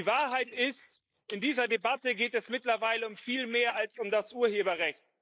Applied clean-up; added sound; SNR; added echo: neural mask model Resemble Enhance denoiser.